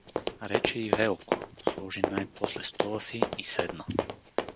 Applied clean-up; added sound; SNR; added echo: none; Run; -3 dB; none.